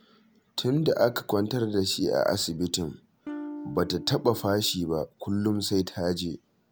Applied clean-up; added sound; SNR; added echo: none; Electric guitar / Strum; 12 dB; none.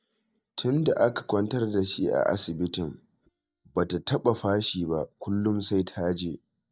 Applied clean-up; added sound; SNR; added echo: neural mask model DeepFilterNet 3.